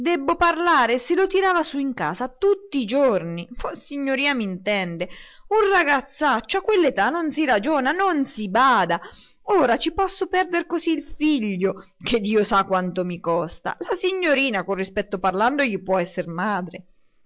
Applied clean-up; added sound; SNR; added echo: none; none; none; none.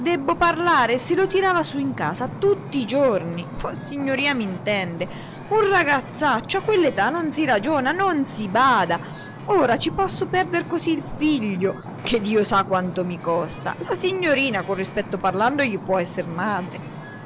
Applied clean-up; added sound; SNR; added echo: none; Wind / Ocean; 13 dB; none.